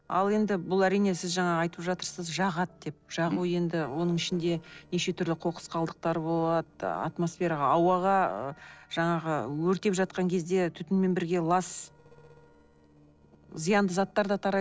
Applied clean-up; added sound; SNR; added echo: neural separator model SepFormer DNS4.